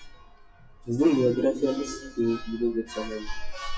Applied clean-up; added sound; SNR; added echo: classical method WPE with log-MMSE.